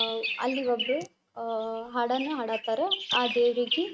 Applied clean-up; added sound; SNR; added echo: neural mask model RNNoise.